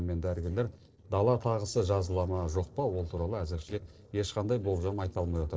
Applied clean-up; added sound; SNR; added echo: neural separator model SepFormer DNS4.